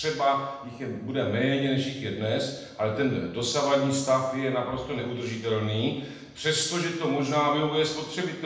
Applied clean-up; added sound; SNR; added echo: none; none; none; reverberation time 0.9 s.